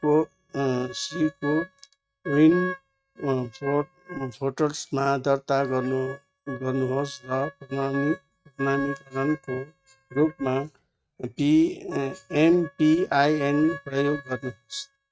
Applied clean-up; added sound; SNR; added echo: neural mask model RNNoise.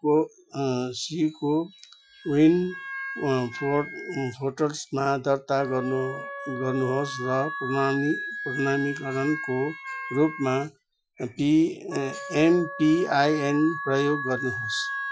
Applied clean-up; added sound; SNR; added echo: classical method Wiener filter.